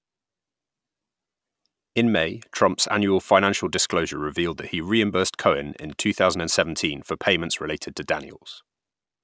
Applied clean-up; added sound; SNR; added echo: none; none; none; none.